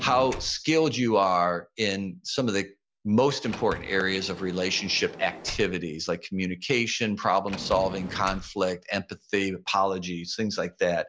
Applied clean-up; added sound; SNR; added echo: none; Sliding door; 17 dB; none.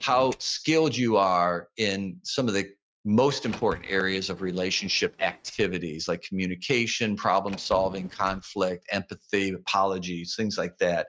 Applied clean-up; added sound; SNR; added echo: neural mask model RNNoise.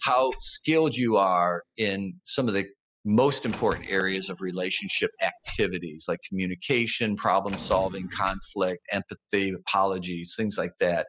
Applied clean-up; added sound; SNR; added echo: classical method spectral subtraction.